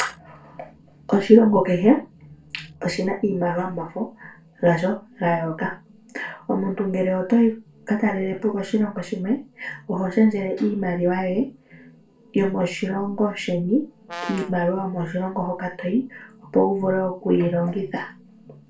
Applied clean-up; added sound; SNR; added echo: none; Brass instrument; 13 dB; reverberation time 0.3 s.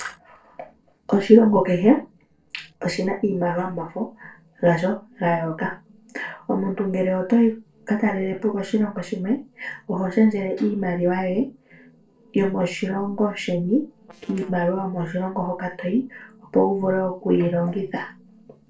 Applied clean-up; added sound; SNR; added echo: neural separator model SepFormer DNS4.